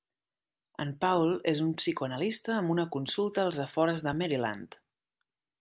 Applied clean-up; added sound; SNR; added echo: none; none; none; none.